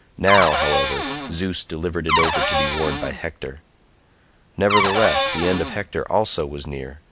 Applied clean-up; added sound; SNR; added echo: none; Cupboard open or close / Door; -2 dB; none.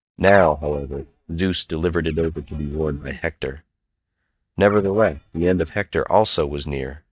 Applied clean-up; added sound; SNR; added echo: neural mask model DeepFilterNet 3.